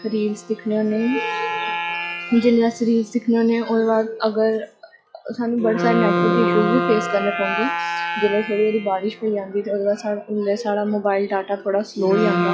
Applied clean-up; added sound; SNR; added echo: classical method log-MMSE.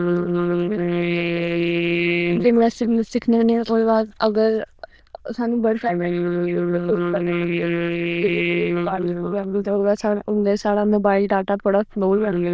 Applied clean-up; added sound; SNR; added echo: neural diffusion model UNIVERSE++.